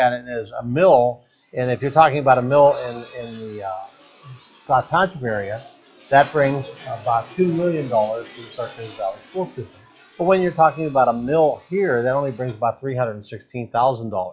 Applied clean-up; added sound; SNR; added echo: classical method log-MMSE.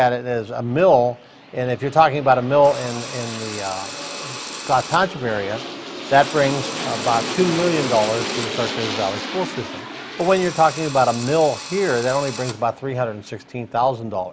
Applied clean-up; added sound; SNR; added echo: none; Drill + Aircraft; 10 dB; none.